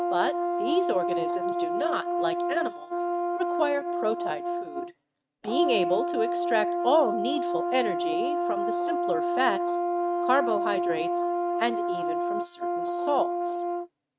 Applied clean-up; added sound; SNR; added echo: neural mask model RNNoise.